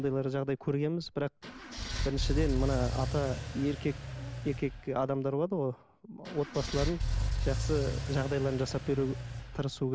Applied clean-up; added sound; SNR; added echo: none; Engine / Car; 3 dB; none.